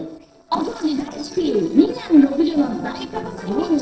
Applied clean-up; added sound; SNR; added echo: neural separator model SepFormer DNS4.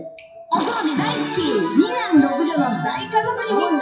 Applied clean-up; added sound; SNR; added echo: classical method WPE with log-MMSE.